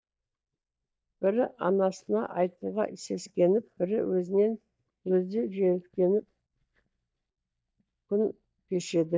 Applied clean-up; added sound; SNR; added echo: neural mask model DeepFilterNet 3.